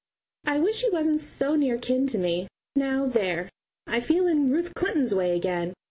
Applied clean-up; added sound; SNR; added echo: none; none; none; none.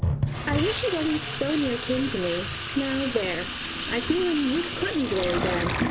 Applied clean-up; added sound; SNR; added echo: none; Sink (filling or washing) / Water tap, faucet; 2 dB; none.